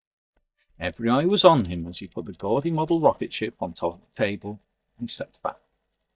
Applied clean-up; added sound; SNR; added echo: neural mask model DeepFilterNet 3.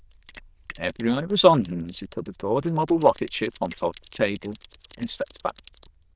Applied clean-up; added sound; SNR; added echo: neural diffusion model UNIVERSE++.